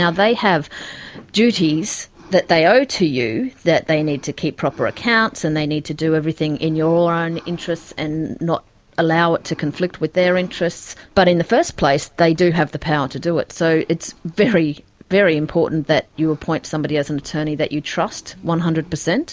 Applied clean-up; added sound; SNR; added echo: none; none; none; none.